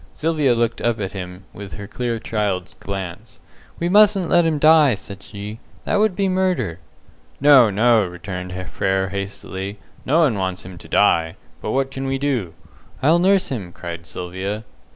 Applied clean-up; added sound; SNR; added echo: none; none; none; none.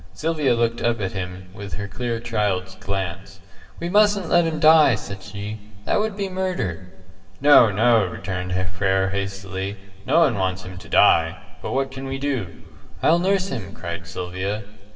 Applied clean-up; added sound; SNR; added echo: none; none; none; reverberation time 1.1 s.